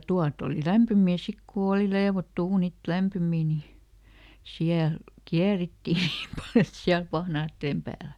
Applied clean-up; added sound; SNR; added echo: none; none; none; none.